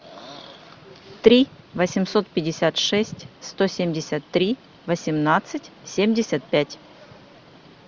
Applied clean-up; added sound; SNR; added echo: none; none; none; none.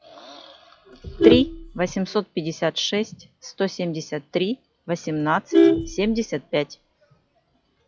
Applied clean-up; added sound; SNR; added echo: classical method log-MMSE.